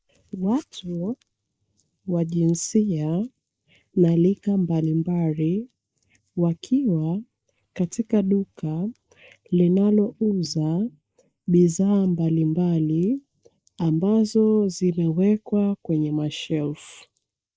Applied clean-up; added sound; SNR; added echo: neural mask model Resemble Enhance denoiser.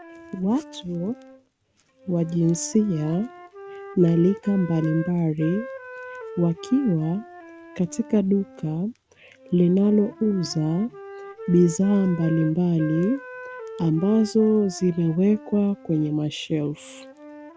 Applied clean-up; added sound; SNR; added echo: none; Wind instrument, woodwind instrument; 17 dB; none.